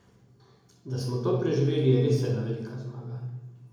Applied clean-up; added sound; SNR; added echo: none; none; none; reverberation time 0.9 s.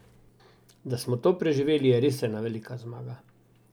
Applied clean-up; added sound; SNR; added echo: none; none; none; none.